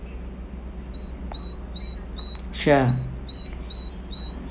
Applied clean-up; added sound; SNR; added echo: none; Bird vocalization, bird call, bird song; -3 dB; none.